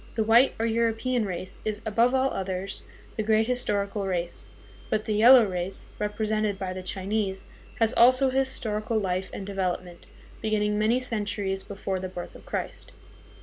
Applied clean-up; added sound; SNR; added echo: none; Engine; 19 dB; none.